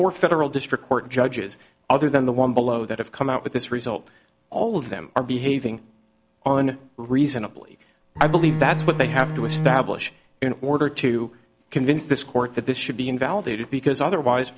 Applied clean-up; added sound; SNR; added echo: none; Bowed string instrument; 4 dB; none.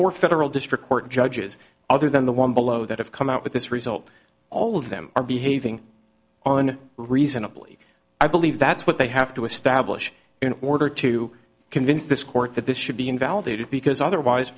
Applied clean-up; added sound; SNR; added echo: none; none; none; none.